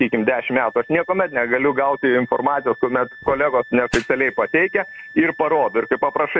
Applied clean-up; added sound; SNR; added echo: none; Fire + Wind instrument, woodwind instrument; 18 dB; none.